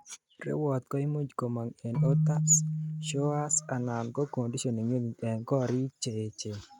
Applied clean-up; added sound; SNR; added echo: neural mask model RNNoise.